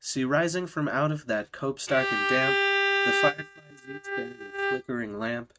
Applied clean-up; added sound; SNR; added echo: neural mask model RNNoise.